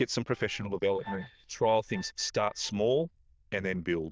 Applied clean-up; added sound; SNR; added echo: neural diffusion model UNIVERSE++.